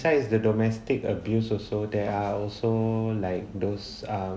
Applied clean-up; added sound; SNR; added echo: none; none; none; none.